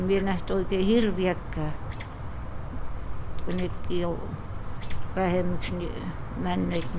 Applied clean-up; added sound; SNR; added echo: none; Chirp, tweet; 0 dB; none.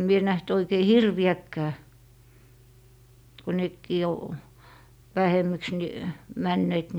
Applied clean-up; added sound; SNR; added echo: none; none; none; none.